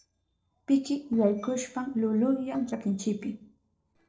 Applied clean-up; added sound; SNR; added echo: neural separator model SepFormer DNS4.